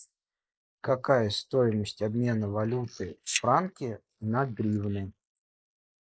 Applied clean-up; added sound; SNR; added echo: neural mask model Resemble Enhance denoiser.